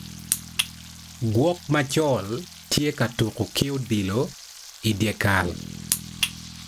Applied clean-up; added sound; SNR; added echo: none; Frying (food) + Bass guitar; 15 dB; none.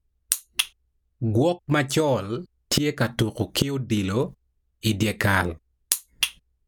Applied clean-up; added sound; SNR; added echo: none; none; none; none.